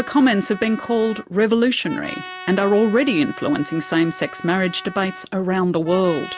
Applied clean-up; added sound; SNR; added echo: none; Trumpet; 17 dB; none.